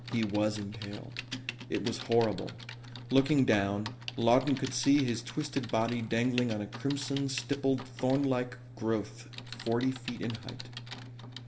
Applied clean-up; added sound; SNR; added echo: none; Typing; 14 dB; reverberation time 0.5 s.